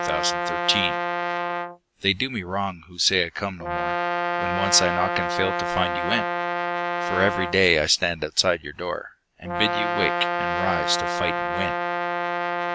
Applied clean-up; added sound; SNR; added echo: none; Brass instrument; 1 dB; none.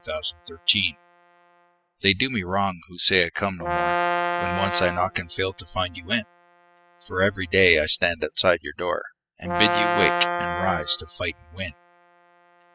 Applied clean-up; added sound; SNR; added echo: classical method spectral subtraction.